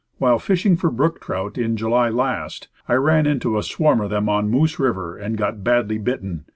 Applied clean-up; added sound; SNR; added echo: none; none; none; none.